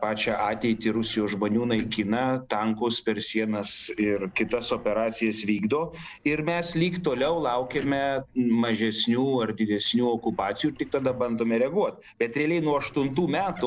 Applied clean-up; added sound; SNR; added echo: neural separator model SepFormer DNS4.